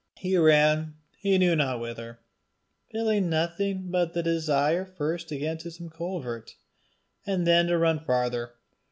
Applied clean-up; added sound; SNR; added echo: none; none; none; none.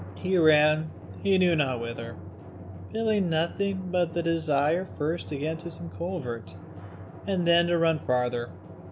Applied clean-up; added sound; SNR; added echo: none; Drum; 13 dB; none.